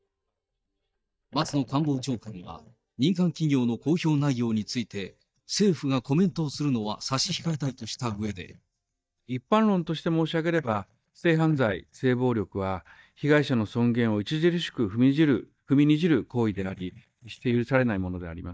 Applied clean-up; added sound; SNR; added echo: neural mask model DeepFilterNet 3.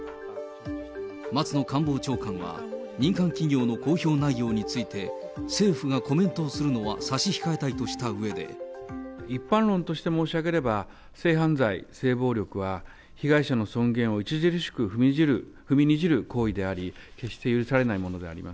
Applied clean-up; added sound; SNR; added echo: none; none; none; none.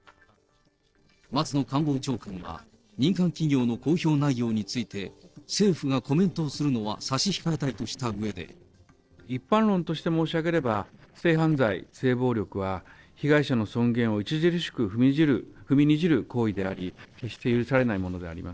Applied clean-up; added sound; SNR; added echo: neural separator model SepFormer DNS4.